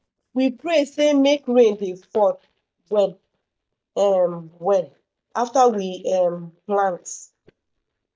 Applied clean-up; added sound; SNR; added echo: neural mask model DeepFilterNet 3.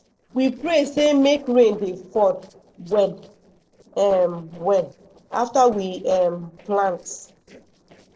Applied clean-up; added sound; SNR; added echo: neural separator model SepFormer DNS4.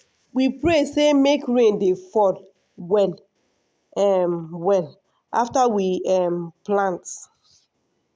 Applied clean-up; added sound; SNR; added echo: none; none; none; none.